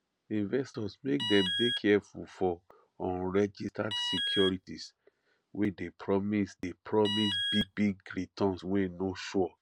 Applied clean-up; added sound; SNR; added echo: none; Alarm; 2 dB; none.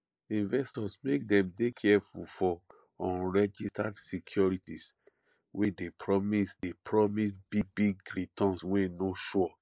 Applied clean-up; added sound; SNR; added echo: neural mask model Resemble Enhance denoiser.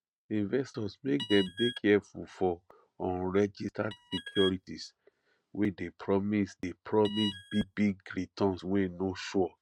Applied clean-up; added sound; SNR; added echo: neural mask model RNNoise.